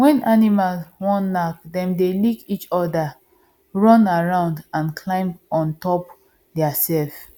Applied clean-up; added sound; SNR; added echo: none; none; none; none.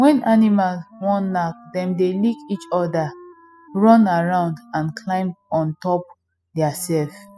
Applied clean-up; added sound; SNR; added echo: classical method spectral subtraction.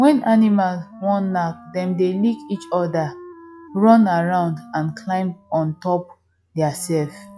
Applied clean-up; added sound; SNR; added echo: classical method log-MMSE.